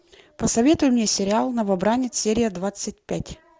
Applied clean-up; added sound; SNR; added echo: none; none; none; none.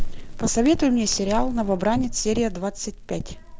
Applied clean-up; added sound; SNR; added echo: none; Crackle; 5 dB; none.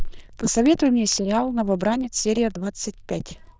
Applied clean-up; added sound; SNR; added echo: neural diffusion model UNIVERSE++.